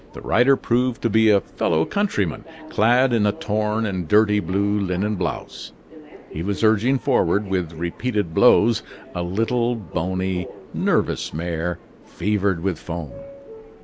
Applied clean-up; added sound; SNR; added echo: none; Subway, metro, underground; 19 dB; none.